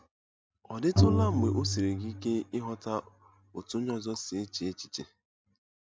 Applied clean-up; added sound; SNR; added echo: none; Bowed string instrument; -2 dB; none.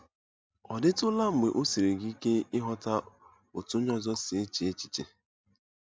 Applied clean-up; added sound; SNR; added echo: none; none; none; none.